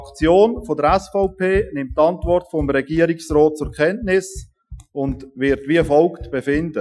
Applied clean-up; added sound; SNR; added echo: classical method Wiener filter.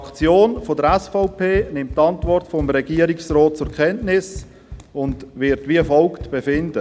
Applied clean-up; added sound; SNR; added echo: none; Run; 15 dB; none.